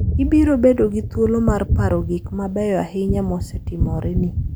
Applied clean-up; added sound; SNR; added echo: none; Gunshot, gunfire; 3 dB; none.